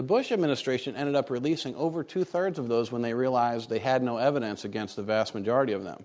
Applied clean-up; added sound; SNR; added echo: none; none; none; none.